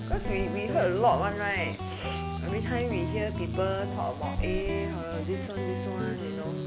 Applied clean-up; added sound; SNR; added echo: none; Guitar + Run; 1 dB; none.